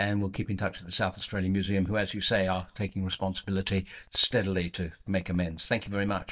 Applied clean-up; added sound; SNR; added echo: neural mask model DeepFilterNet 3.